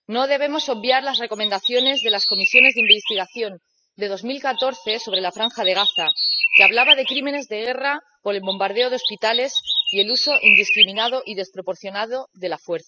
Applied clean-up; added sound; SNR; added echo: classical method spectral subtraction.